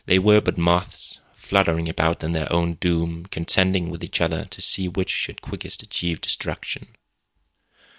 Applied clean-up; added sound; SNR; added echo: none; none; none; none.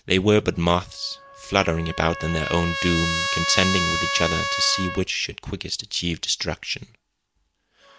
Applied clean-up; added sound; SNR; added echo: none; Trumpet; 5 dB; none.